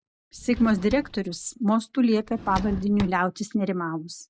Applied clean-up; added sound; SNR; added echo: none; Drawer open or close; 13 dB; none.